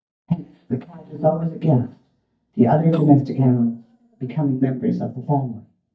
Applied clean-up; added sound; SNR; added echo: neural mask model DeepFilterNet 3.